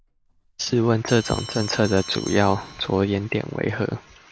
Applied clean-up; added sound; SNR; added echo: none; Bell; 18 dB; none.